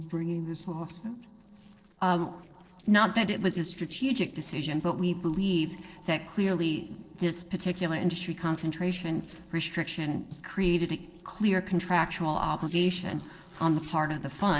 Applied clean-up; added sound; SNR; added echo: neural separator model SepFormer DNS4.